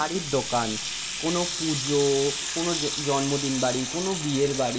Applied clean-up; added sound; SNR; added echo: none; Sink (filling or washing) / Water tap, faucet; 4 dB; reverberation time 2.1 s.